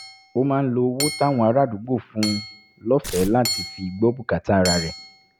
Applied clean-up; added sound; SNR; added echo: none; Tearing + Hammer / Chink, clink; 10 dB; none.